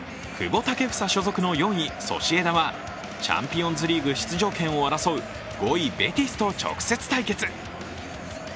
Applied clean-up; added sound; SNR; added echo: none; none; none; none.